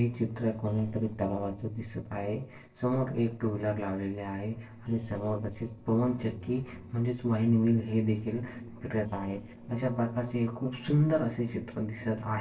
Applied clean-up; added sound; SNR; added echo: neural separator model SepFormer DNS4.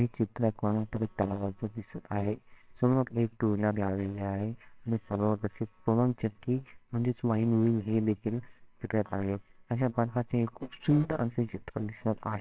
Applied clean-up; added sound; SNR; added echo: neural separator model SepFormer WHAMR!.